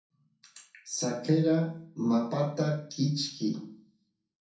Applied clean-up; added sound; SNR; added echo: none; none; none; reverberation time 0.6 s.